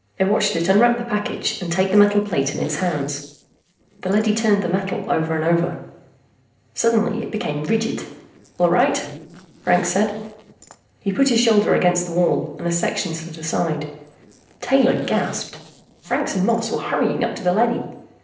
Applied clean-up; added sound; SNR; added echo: neural separator model SepFormer DNS4.